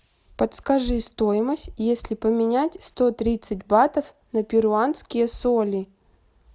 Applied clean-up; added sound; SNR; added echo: none; none; none; none.